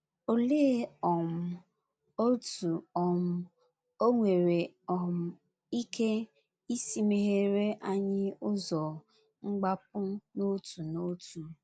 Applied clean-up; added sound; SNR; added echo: none; none; none; none.